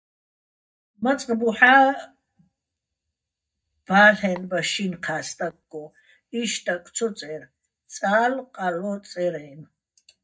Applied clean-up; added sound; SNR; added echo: neural mask model DeepFilterNet 3.